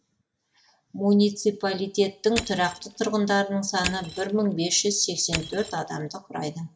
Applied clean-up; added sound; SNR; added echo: none; Crushing; 12 dB; reverberation time 0.5 s.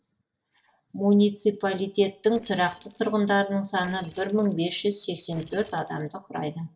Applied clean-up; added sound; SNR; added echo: neural separator model SepFormer DNS4.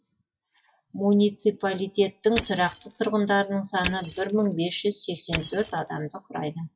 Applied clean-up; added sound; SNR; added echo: classical method WPE with log-MMSE.